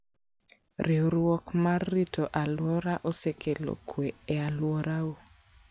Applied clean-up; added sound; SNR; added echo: none; none; none; none.